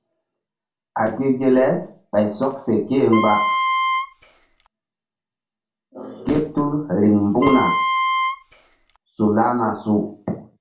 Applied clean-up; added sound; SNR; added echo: none; Wind instrument, woodwind instrument; 1 dB; reverberation time 0.3 s.